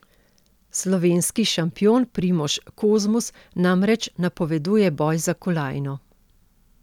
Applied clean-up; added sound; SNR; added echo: none; none; none; none.